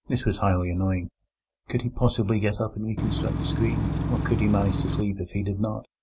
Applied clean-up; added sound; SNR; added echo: none; Engine / Truck / Car; 0 dB; none.